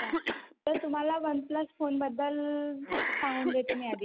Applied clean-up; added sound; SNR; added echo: none; Cough; 5 dB; none.